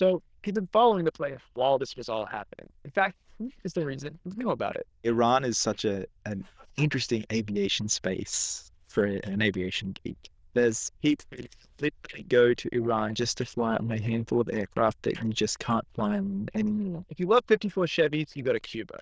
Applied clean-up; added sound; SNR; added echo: neural diffusion model UNIVERSE++.